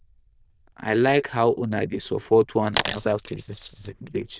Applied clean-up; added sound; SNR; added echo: neural diffusion model UNIVERSE++.